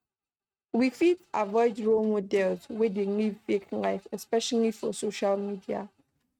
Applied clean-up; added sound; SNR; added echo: neural mask model RNNoise.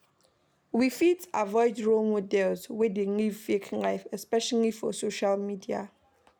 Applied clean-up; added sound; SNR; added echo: none; none; none; none.